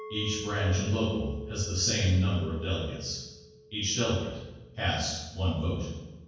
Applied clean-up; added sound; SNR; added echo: none; Chink, clink; 17 dB; reverberation time 1.3 s.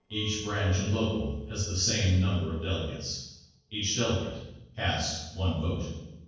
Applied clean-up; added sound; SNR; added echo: neural separator model SepFormer DNS4.